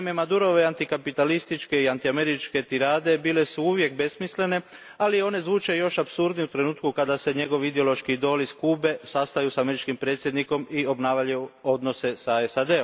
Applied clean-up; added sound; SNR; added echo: none; none; none; none.